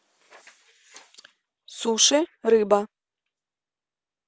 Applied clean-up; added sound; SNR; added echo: none; none; none; none.